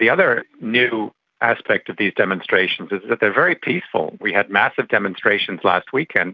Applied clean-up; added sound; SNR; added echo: none; none; none; none.